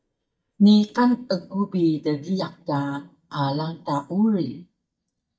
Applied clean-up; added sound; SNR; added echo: neural mask model DeepFilterNet 3.